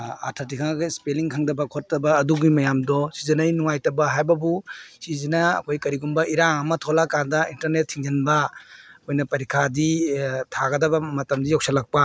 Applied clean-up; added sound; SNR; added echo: none; none; none; none.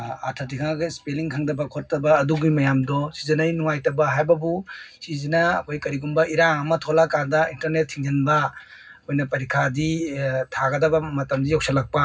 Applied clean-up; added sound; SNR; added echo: none; none; none; reverberation time 0.4 s.